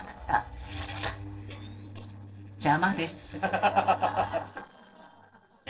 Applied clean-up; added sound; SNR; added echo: neural separator model SepFormer DNS4.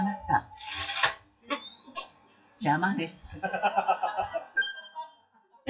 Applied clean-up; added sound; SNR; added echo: classical method WPE with log-MMSE.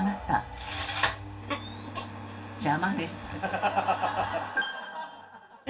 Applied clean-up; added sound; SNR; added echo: none; Wind instrument, woodwind instrument; 20 dB; reverberation time 0.2 s.